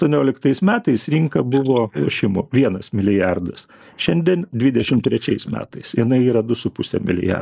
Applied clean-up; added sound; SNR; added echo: neural mask model Resemble Enhance denoiser.